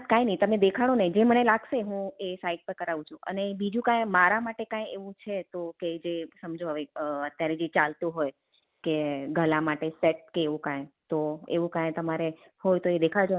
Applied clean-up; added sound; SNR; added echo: none; none; none; none.